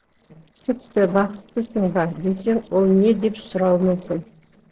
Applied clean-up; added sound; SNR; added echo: neural separator model SepFormer DNS4.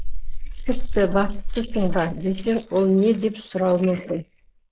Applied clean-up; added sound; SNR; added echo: neural mask model Resemble Enhance denoiser.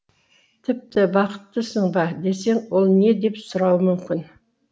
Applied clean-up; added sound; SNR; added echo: none; none; none; none.